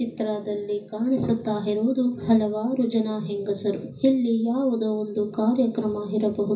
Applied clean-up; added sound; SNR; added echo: none; none; none; reverberation time 0.4 s.